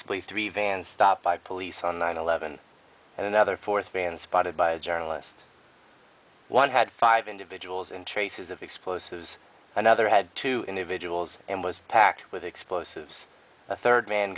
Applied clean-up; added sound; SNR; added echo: none; none; none; none.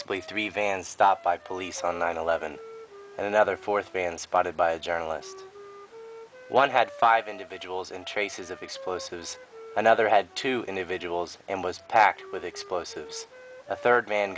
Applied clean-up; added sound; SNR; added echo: none; Wind instrument, woodwind instrument; 19 dB; none.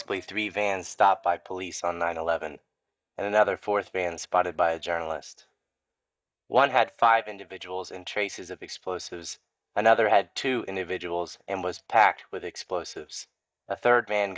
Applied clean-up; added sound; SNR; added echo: neural mask model DeepFilterNet 3.